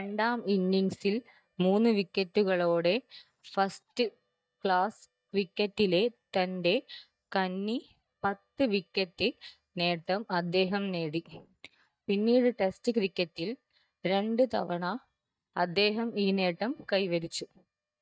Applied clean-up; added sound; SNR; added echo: neural mask model DeepFilterNet 3.